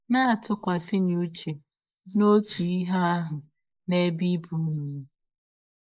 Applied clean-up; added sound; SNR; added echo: neural mask model Resemble Enhance denoiser.